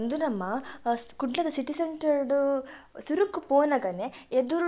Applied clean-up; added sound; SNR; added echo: none; none; none; none.